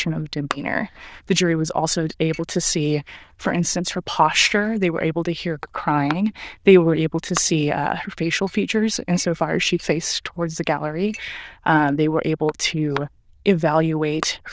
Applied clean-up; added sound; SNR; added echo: neural diffusion model UNIVERSE++.